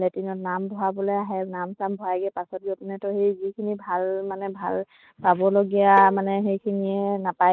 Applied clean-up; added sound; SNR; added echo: neural mask model RNNoise.